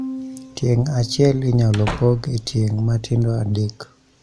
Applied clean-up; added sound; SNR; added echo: none; Bowed string instrument + Slam / Wood; 15 dB; none.